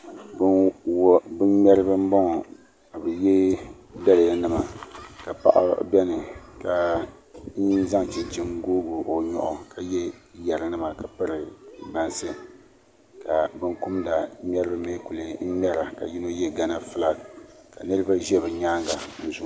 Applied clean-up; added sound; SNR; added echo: none; none; none; none.